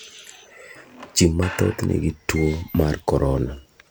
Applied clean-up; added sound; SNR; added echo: none; Squeak / Screech; 17 dB; none.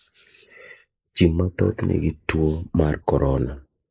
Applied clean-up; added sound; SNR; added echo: neural mask model Resemble Enhance denoiser.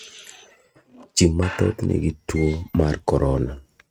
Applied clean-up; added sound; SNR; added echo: neural mask model RNNoise.